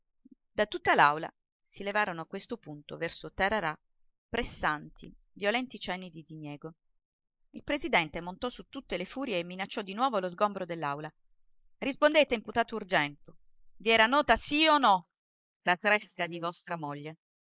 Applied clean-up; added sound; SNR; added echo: neural mask model Resemble Enhance denoiser.